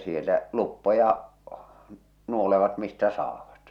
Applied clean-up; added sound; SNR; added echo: none; none; none; none.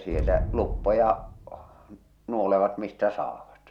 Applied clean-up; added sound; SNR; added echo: none; Explosion; 7 dB; none.